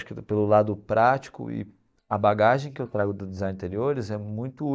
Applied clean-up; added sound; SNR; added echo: neural mask model DeepFilterNet 3.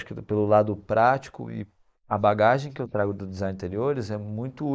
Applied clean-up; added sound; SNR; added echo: neural mask model Resemble Enhance denoiser.